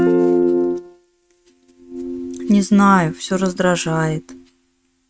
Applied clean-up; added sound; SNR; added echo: neural mask model RNNoise.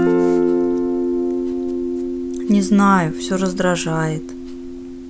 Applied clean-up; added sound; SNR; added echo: none; Guitar; 0 dB; none.